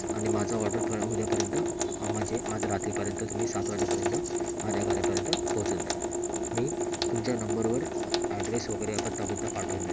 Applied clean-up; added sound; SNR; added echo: none; Sink (filling or washing) / Water tap, faucet; -2 dB; none.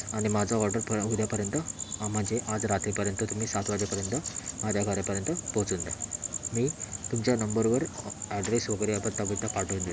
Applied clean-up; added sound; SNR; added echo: none; none; none; none.